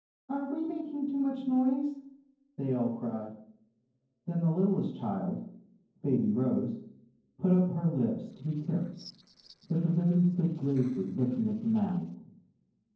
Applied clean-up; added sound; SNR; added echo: neural separator model SepFormer DNS4.